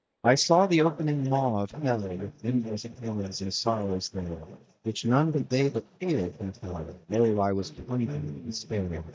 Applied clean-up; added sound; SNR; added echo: neural mask model DeepFilterNet 3.